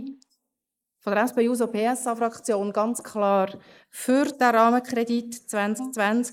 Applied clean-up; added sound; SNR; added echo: neural mask model Resemble Enhance denoiser.